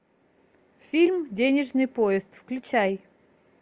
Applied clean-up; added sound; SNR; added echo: none; none; none; none.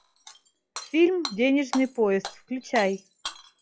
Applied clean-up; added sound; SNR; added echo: classical method log-MMSE.